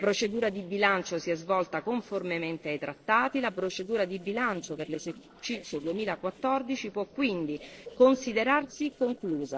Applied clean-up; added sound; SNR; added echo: neural separator model SepFormer DNS4.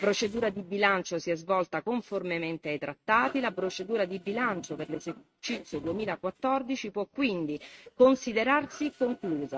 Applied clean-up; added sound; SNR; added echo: neural mask model RNNoise.